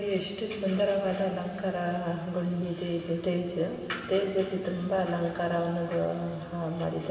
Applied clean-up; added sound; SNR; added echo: none; none; none; reverberation time 2.9 s.